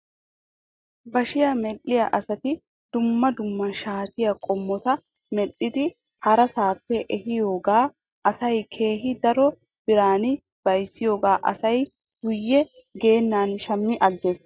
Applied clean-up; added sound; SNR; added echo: neural mask model DeepFilterNet 3.